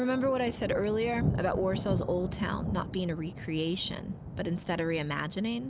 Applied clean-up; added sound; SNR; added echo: none; Thunder; 6 dB; none.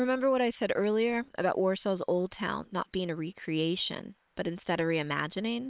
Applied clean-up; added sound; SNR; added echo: neural separator model SepFormer WHAM!.